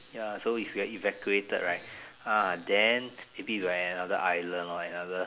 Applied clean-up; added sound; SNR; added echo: none; none; none; none.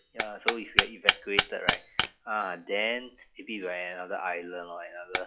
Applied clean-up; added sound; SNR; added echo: classical method log-MMSE.